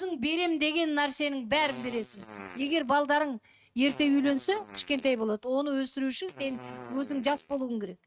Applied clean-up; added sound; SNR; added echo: neural mask model RNNoise.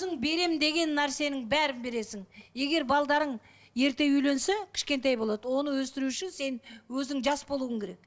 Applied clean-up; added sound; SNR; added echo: none; none; none; none.